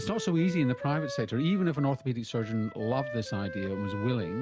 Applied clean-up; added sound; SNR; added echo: none; Wind instrument, woodwind instrument; 11 dB; none.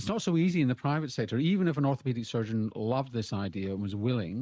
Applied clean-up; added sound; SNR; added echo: neural mask model Resemble Enhance denoiser.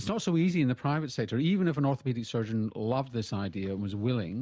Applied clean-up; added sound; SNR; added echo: none; none; none; none.